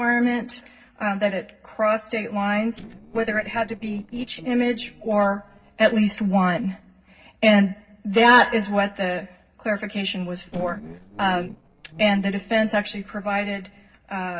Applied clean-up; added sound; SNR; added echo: neural separator model SepFormer DNS4.